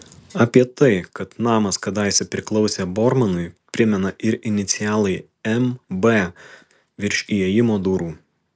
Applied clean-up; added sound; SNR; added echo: none; none; none; none.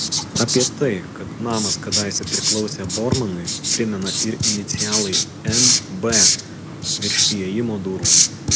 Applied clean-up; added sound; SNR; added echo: none; Writing; -4 dB; none.